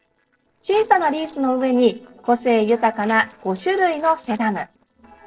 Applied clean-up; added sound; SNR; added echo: neural separator model SepFormer DNS4.